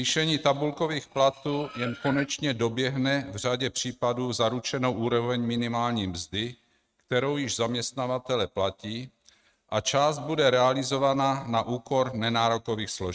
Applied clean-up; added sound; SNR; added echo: neural mask model RNNoise.